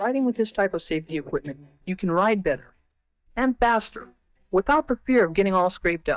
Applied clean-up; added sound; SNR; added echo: neural mask model DeepFilterNet 3.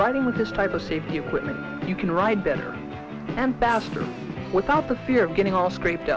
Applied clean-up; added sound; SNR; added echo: none; Alarm; 18 dB; none.